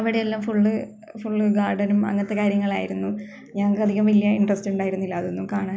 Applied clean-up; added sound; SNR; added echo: none; none; none; none.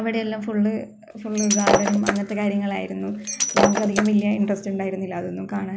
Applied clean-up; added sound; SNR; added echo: none; Shatter; 1 dB; none.